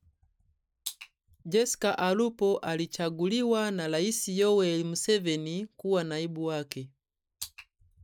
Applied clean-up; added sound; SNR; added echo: none; none; none; none.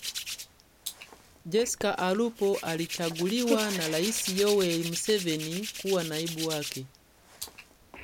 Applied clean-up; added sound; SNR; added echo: none; Hands; 8 dB; none.